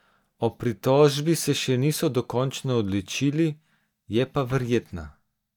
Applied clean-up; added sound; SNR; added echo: neural mask model DeepFilterNet 3.